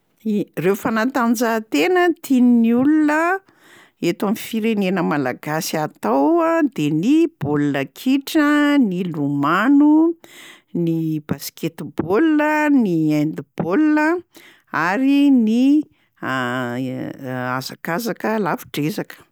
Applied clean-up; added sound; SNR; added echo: none; none; none; none.